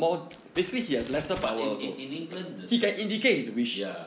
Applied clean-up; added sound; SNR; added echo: none; Crumpling, crinkling; 17 dB; none.